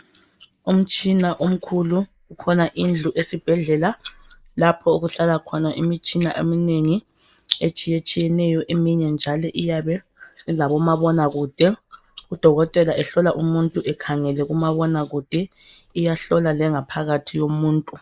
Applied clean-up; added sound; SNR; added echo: neural mask model Resemble Enhance denoiser.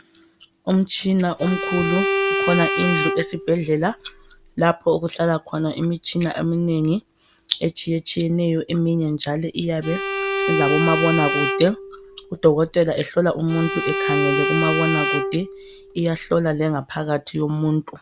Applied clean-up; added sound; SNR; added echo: none; Bowed string instrument; 3 dB; none.